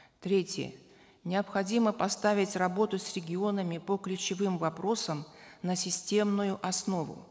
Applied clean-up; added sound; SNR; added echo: none; none; none; none.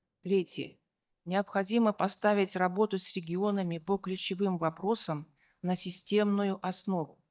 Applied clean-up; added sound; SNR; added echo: neural mask model DeepFilterNet 3.